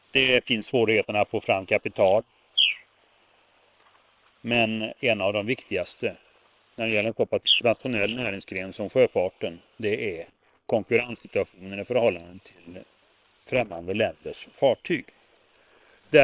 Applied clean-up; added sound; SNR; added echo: neural separator model SepFormer WHAM!.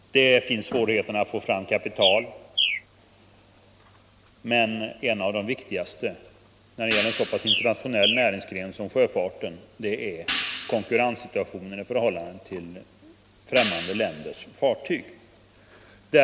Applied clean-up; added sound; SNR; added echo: none; Hi-hat + Bird; 4 dB; none.